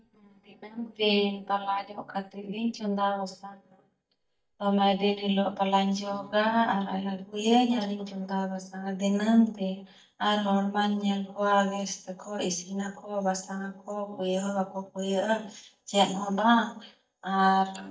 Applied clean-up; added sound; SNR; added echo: neural mask model DeepFilterNet 3.